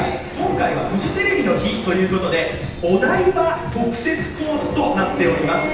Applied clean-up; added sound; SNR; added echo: none; Mechanisms; 13 dB; reverberation time 0.9 s.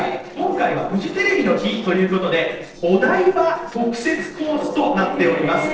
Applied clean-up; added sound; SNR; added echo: neural separator model SepFormer DNS4.